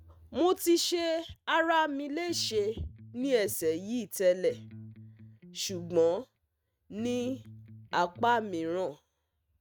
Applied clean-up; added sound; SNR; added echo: neural mask model RNNoise.